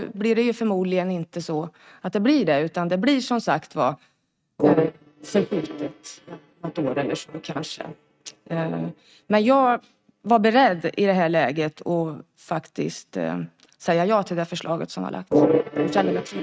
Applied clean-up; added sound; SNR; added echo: neural mask model RNNoise.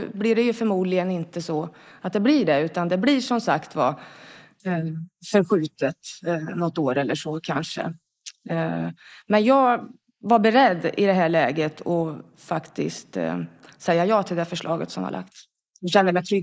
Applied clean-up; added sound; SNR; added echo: neural mask model Resemble Enhance denoiser.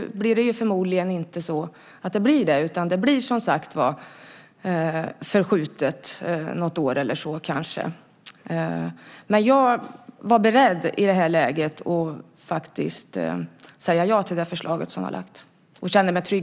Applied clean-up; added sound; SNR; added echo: none; none; none; none.